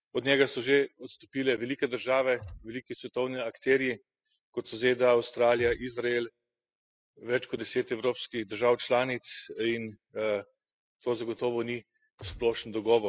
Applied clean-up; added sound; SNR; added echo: classical method spectral subtraction.